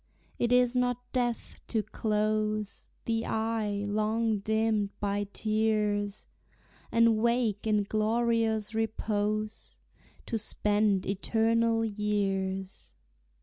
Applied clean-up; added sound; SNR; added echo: none; none; none; none.